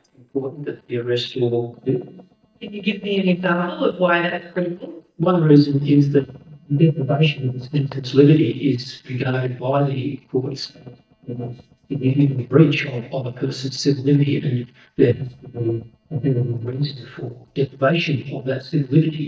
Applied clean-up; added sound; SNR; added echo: neural mask model DeepFilterNet 3.